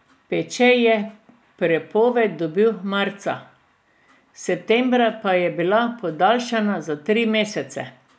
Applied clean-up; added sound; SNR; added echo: none; none; none; none.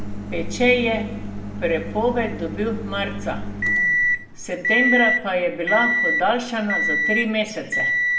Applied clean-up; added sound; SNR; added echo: none; Microwave oven; 0 dB; reverberation time 0.8 s.